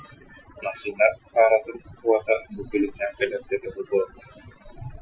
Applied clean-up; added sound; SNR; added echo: classical method Wiener filter.